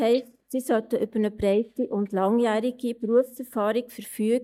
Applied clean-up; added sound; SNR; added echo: neural mask model DeepFilterNet 3.